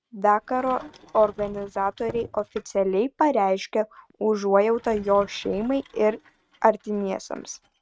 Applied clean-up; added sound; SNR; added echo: neural mask model RNNoise.